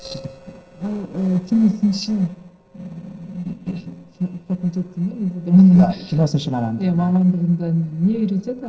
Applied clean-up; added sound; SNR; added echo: neural separator model SepFormer DNS4.